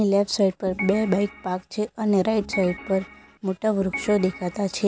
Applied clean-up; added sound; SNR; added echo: none; Organ; 13 dB; none.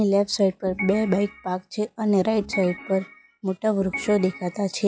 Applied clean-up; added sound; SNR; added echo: classical method log-MMSE.